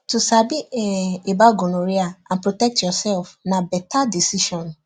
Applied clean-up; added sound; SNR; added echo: none; none; none; none.